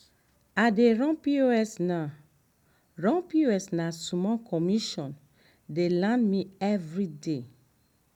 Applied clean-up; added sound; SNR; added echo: none; none; none; none.